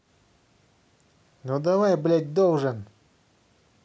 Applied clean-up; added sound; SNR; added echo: none; none; none; none.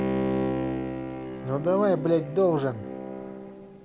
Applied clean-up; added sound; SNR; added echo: none; Bowed string instrument; 3 dB; none.